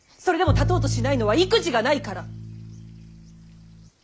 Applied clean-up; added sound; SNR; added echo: none; Bowed string instrument; 3 dB; none.